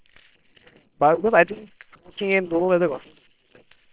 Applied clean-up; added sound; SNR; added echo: neural separator model SepFormer WHAM!.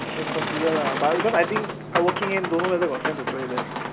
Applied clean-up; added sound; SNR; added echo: none; Boat, Water vehicle; 3 dB; none.